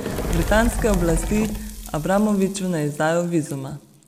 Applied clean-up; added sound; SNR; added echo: none; Fire; 5 dB; none.